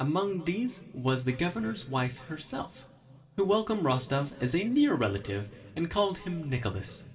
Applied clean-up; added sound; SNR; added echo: none; none; none; reverberation time 2.6 s.